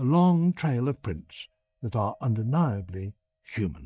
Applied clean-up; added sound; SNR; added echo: neural mask model DeepFilterNet 3.